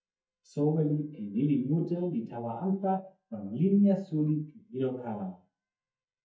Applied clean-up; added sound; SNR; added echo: neural mask model DeepFilterNet 3.